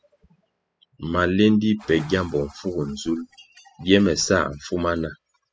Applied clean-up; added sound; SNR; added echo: classical method spectral subtraction.